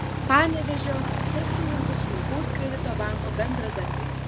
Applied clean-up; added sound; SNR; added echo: none; Aircraft; -2 dB; none.